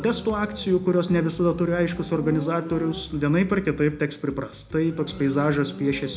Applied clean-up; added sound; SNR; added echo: none; Motorcycle; 14 dB; reverberation time 0.2 s.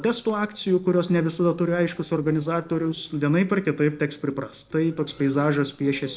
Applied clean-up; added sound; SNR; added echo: neural separator model SepFormer DNS4.